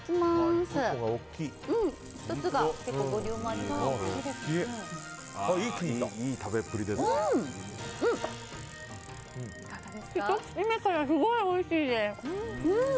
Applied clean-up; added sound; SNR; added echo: none; Bicycle; 19 dB; none.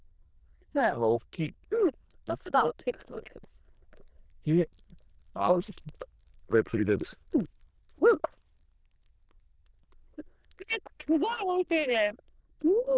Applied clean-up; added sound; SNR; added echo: neural diffusion model UNIVERSE++.